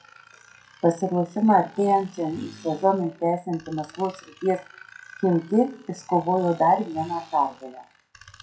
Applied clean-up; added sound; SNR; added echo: classical method WPE with log-MMSE.